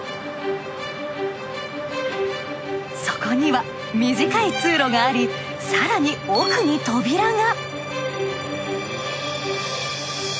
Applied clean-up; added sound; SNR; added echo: none; none; none; none.